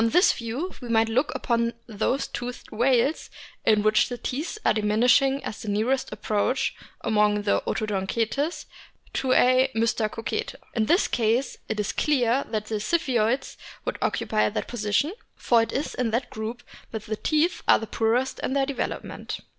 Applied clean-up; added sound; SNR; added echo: none; none; none; none.